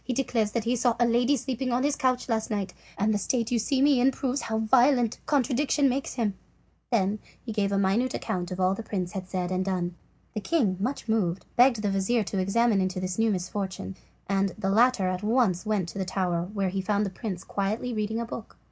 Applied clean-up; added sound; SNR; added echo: none; none; none; none.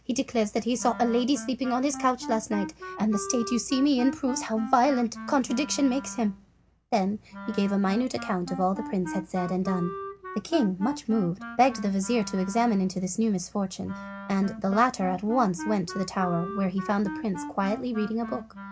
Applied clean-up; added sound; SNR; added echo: none; Wind instrument, woodwind instrument; 12 dB; none.